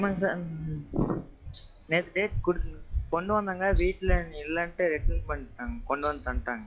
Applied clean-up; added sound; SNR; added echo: classical method log-MMSE.